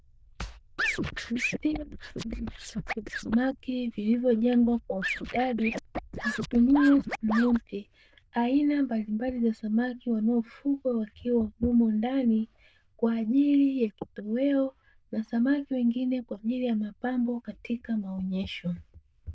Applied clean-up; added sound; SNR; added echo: neural diffusion model UNIVERSE++.